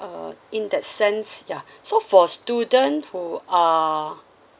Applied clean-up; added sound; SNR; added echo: none; none; none; none.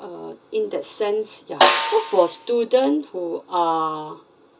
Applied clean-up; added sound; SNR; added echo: none; Snare drum; 1 dB; reverberation time 0.2 s.